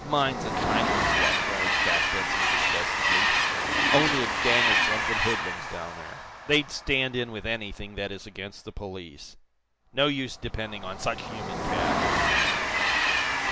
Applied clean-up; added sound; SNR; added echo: none; Train; -4 dB; none.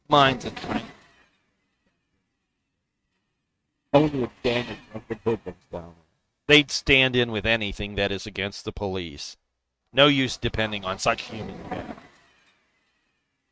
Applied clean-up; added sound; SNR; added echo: neural mask model RNNoise.